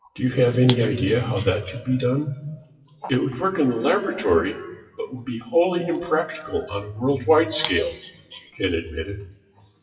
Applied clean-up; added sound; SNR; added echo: classical method WPE with log-MMSE.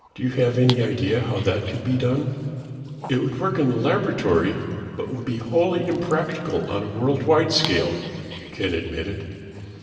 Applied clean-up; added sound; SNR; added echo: none; Dog; 19 dB; reverberation time 2.6 s.